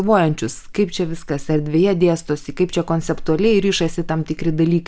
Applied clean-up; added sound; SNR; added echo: none; none; none; none.